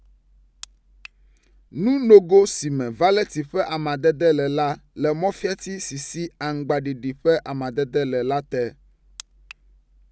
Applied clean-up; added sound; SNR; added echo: none; none; none; none.